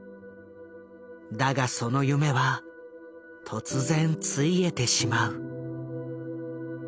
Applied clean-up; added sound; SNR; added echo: none; none; none; none.